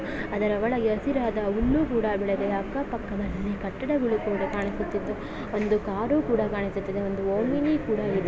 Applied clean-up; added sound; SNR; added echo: none; none; none; none.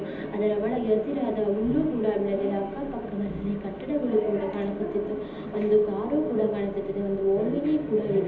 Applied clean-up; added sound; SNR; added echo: none; none; none; reverberation time 1.2 s.